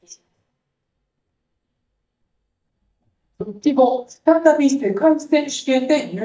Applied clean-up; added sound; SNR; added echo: neural mask model DeepFilterNet 3.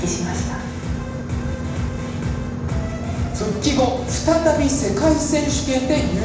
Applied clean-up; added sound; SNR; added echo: none; Boat, Water vehicle; 6 dB; reverberation time 0.9 s.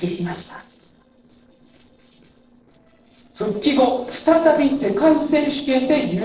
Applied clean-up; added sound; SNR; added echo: neural separator model SepFormer DNS4.